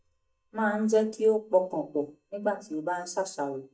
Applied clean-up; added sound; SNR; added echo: neural mask model DeepFilterNet 3.